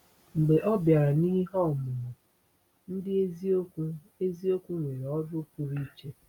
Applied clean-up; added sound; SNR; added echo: none; none; none; none.